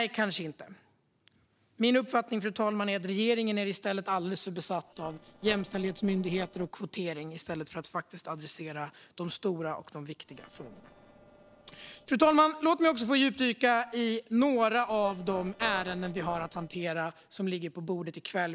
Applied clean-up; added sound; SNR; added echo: neural separator model SepFormer DNS4.